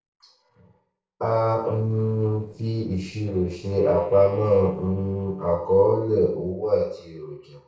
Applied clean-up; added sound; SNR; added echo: neural separator model SepFormer DNS4.